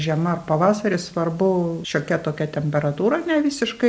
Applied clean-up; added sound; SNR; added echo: none; none; none; none.